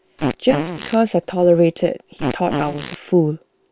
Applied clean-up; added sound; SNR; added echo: neural separator model SepFormer WHAM!.